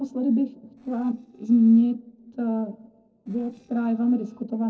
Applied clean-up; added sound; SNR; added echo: neural separator model SepFormer DNS4.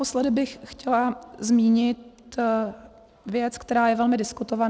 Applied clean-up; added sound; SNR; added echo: none; none; none; none.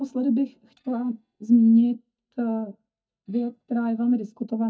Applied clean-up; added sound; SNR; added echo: neural mask model DeepFilterNet 3.